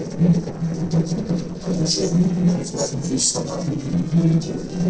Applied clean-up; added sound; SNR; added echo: neural separator model SepFormer DNS4.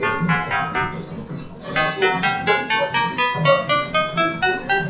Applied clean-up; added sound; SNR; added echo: classical method WPE with log-MMSE.